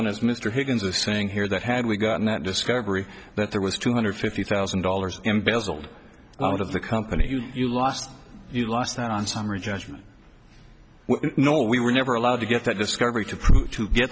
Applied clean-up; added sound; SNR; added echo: none; none; none; none.